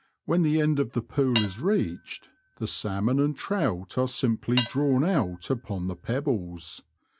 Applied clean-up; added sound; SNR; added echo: none; Cutlery, silverware / Dishes, pots, and pans; 11 dB; none.